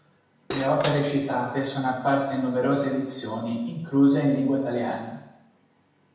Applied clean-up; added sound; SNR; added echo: none; Cutlery, silverware / Dishes, pots, and pans; 9 dB; reverberation time 0.9 s.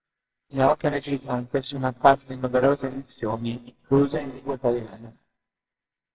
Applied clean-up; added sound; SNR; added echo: neural separator model SepFormer WHAMR!.